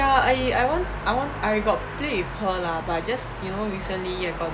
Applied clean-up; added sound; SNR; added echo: none; none; none; none.